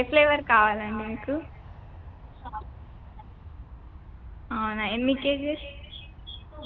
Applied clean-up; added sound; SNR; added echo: none; Aircraft; 15 dB; none.